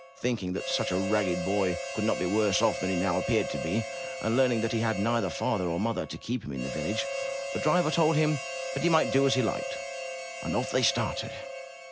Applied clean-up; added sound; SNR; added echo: none; Harmonica; 6 dB; none.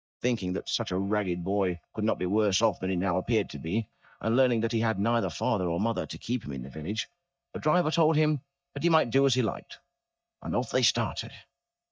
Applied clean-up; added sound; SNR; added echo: neural mask model DeepFilterNet 3.